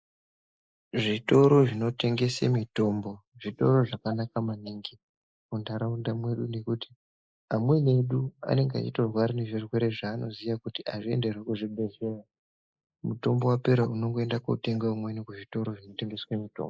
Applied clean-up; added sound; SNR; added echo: neural mask model Resemble Enhance denoiser.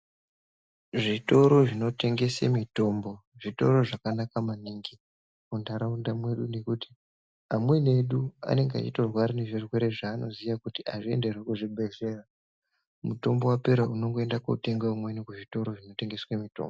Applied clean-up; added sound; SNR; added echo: none; none; none; none.